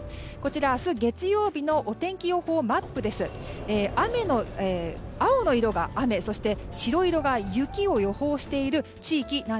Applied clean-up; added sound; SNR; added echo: none; Sliding door; 13 dB; none.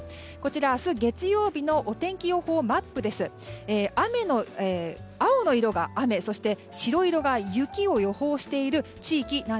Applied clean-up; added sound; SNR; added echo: none; none; none; none.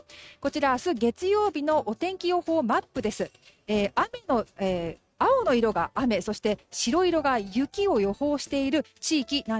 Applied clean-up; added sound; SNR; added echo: neural mask model RNNoise.